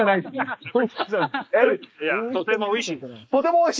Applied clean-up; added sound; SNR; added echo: neural mask model Resemble Enhance denoiser.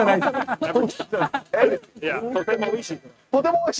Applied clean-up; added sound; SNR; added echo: neural mask model RNNoise.